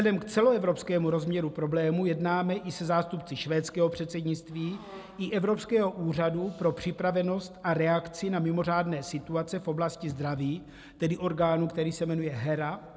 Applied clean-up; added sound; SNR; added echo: none; none; none; none.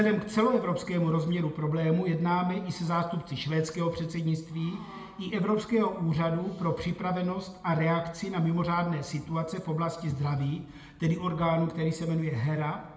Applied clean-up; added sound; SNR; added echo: none; none; none; reverberation time 0.9 s.